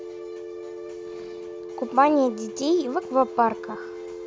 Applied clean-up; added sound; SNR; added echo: none; Telephone; 11 dB; none.